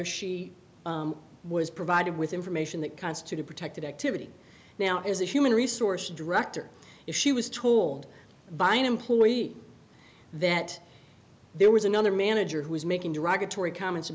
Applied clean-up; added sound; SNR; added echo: none; none; none; none.